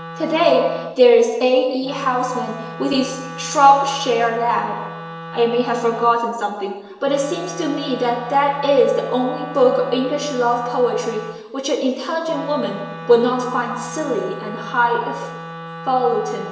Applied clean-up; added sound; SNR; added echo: none; Wind instrument, woodwind instrument; 14 dB; reverberation time 1.0 s.